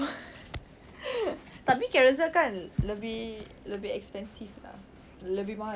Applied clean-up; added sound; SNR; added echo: none; none; none; none.